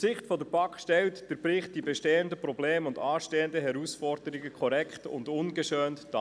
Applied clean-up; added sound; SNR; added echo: none; none; none; none.